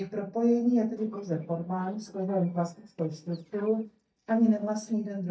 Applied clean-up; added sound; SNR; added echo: neural mask model DeepFilterNet 3.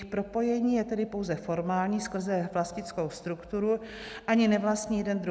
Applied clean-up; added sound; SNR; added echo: none; none; none; none.